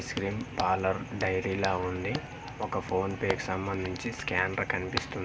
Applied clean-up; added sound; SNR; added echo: none; Hands; 11 dB; none.